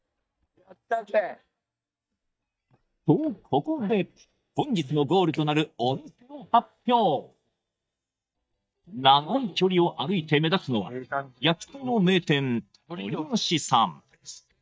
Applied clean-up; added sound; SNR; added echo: neural mask model DeepFilterNet 3.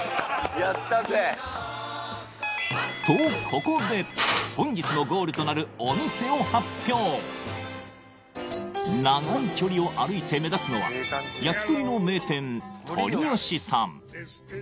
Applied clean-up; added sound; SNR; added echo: none; Drill; 6 dB; none.